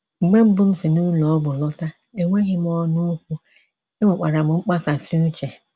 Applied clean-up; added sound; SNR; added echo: none; none; none; none.